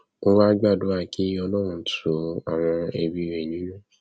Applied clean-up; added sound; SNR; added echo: none; none; none; none.